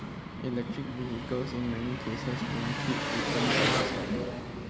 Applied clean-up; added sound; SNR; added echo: none; Engine; -3 dB; none.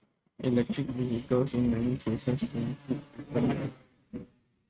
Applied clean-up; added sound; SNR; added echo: neural mask model RNNoise.